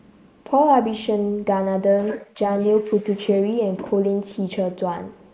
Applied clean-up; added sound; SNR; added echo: neural mask model Resemble Enhance denoiser.